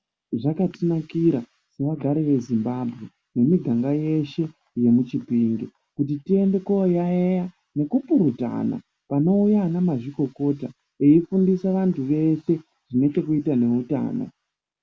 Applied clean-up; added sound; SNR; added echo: none; none; none; none.